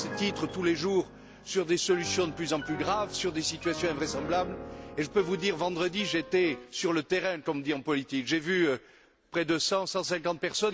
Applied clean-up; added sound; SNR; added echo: none; Piano; 13 dB; none.